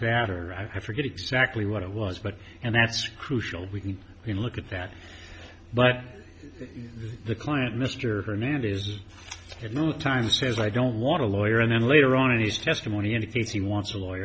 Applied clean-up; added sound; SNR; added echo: none; none; none; none.